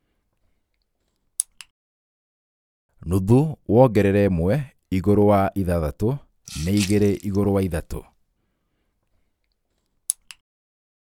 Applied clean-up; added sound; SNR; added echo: none; Rattle (instrument); 16 dB; none.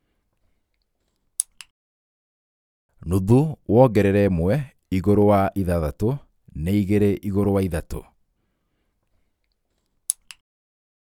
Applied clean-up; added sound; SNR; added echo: none; none; none; none.